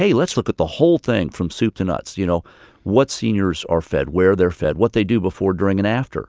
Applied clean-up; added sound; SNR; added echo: none; none; none; none.